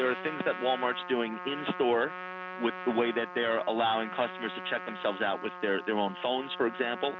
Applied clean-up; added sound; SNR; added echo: none; Trumpet; 10 dB; none.